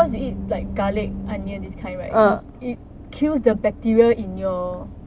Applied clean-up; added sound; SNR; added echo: none; none; none; none.